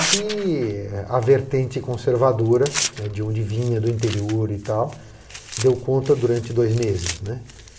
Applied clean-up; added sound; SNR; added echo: none; Tearing; 11 dB; reverberation time 1.3 s.